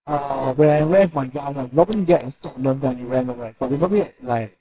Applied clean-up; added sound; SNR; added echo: neural separator model SepFormer WHAMR!.